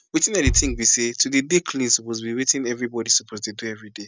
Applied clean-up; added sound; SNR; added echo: none; Bass drum; 8 dB; none.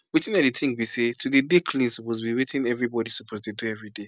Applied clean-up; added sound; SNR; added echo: none; none; none; none.